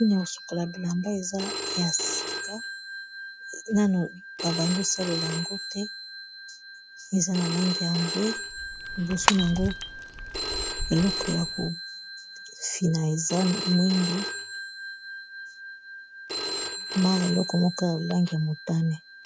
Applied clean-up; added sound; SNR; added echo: none; Telephone + Shatter / Crushing; 6 dB; none.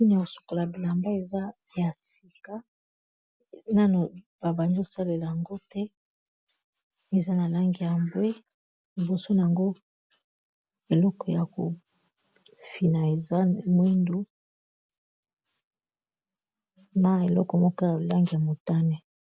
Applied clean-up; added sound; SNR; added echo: none; none; none; none.